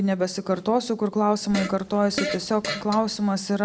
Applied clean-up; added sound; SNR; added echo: none; Fart; 8 dB; none.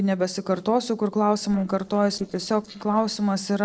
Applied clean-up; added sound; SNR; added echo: neural separator model SepFormer DNS4.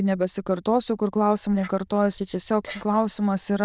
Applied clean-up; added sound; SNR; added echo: neural diffusion model UNIVERSE++.